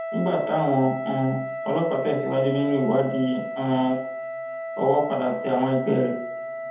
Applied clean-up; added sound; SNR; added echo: none; Wind instrument, woodwind instrument; 7 dB; reverberation time 0.6 s.